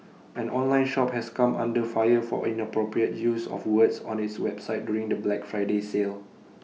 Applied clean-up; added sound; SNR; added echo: none; none; none; none.